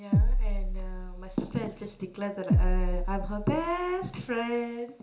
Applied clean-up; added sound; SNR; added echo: none; Bass drum; -4 dB; reverberation time 0.5 s.